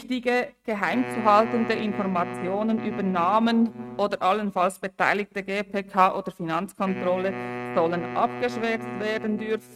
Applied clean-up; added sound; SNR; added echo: neural mask model RNNoise.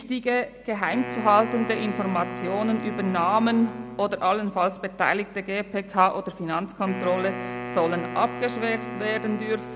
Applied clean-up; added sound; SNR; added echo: none; Wind instrument, woodwind instrument; 10 dB; none.